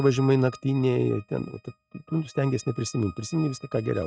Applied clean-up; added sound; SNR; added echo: neural mask model RNNoise.